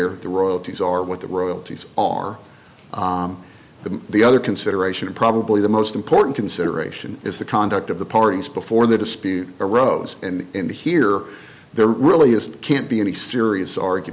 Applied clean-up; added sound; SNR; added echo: none; none; none; none.